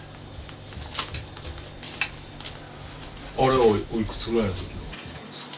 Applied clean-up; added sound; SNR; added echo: none; none; none; none.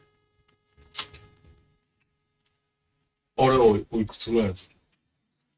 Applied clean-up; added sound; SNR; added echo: neural mask model RNNoise.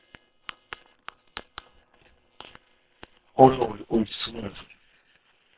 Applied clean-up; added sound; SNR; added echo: neural separator model SepFormer WHAM!.